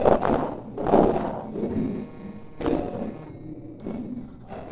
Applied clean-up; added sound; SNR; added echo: neural separator model SepFormer DNS4.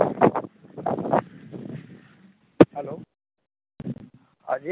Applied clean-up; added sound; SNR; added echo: none; none; none; none.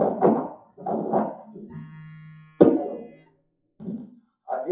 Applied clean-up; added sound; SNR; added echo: classical method WPE with log-MMSE.